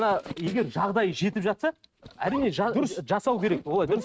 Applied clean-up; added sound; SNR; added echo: neural mask model RNNoise.